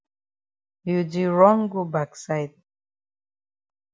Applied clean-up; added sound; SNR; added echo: none; none; none; none.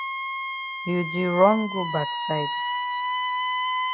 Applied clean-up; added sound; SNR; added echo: none; Wind instrument, woodwind instrument; 1 dB; none.